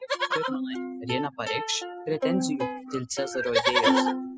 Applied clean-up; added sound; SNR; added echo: classical method spectral subtraction.